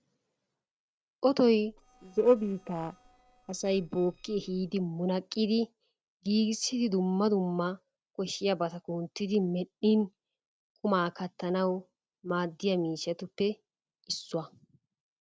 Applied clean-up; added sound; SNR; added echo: neural separator model SepFormer DNS4.